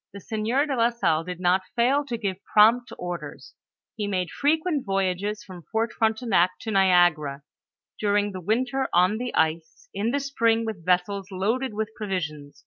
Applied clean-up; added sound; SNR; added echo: none; none; none; none.